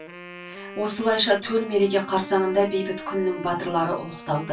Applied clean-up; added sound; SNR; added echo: none; Wind instrument, woodwind instrument; 15 dB; reverberation time 0.1 s.